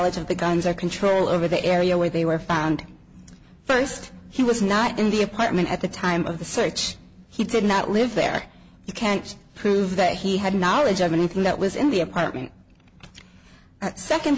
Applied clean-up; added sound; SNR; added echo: none; none; none; none.